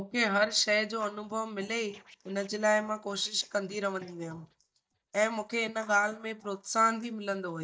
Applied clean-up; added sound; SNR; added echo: neural mask model DeepFilterNet 3.